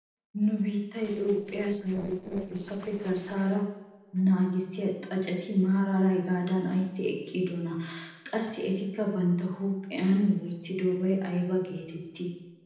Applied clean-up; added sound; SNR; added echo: neural separator model SepFormer DNS4.